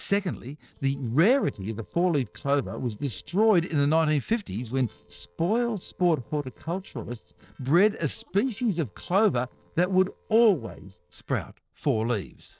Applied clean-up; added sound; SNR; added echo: neural separator model SepFormer DNS4.